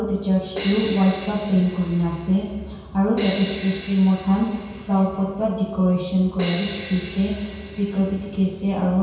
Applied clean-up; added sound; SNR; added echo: none; Crash cymbal; 12 dB; reverberation time 1.2 s.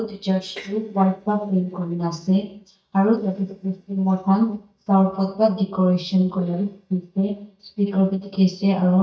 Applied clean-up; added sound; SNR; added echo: neural mask model DeepFilterNet 3.